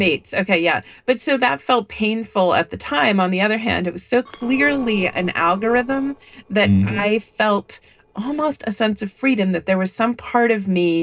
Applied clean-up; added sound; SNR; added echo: neural separator model SepFormer DNS4.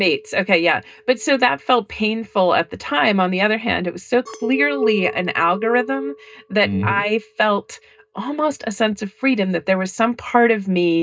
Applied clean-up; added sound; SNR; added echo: neural mask model DeepFilterNet 3.